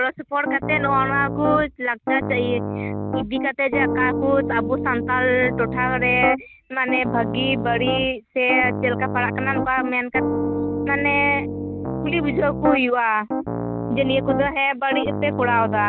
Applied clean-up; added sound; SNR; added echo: none; Piano; 3 dB; none.